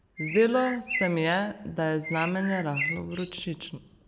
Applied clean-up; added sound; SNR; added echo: none; Bird; 8 dB; none.